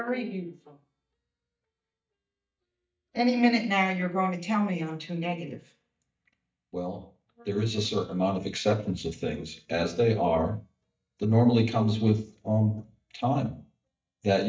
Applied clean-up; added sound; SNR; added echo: neural mask model DeepFilterNet 3.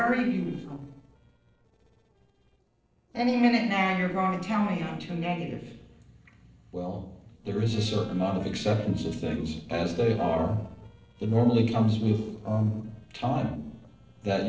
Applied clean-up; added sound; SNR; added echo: neural separator model SepFormer DNS4.